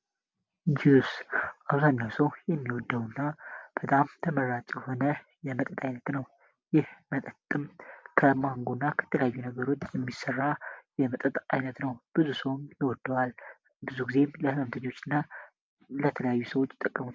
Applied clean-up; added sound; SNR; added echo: none; none; none; none.